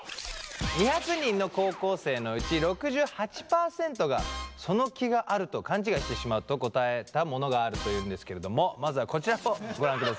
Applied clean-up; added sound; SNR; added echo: none; none; none; none.